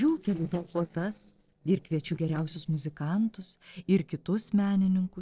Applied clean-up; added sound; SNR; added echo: neural separator model SepFormer DNS4.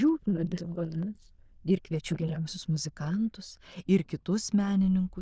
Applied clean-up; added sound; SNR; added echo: neural diffusion model UNIVERSE++.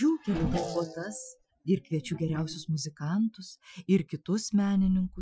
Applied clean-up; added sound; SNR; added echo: classical method Wiener filter.